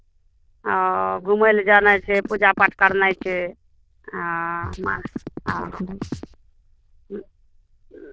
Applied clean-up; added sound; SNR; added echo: neural diffusion model UNIVERSE++.